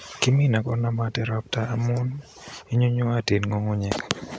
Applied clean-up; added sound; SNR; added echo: none; none; none; none.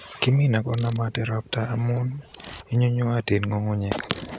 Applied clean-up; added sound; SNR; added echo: none; Ratchet, pawl; 18 dB; none.